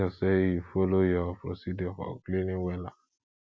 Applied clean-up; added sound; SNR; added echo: none; none; none; none.